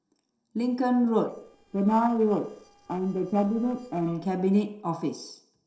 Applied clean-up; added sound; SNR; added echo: neural separator model SepFormer DNS4.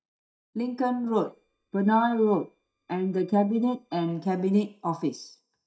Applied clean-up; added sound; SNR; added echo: neural mask model DeepFilterNet 3.